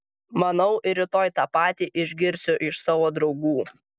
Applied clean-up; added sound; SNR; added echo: none; none; none; none.